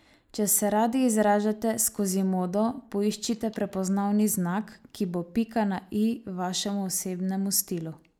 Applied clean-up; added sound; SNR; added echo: neural mask model Resemble Enhance denoiser.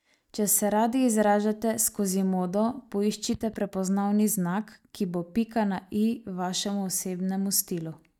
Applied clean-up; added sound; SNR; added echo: neural mask model DeepFilterNet 3.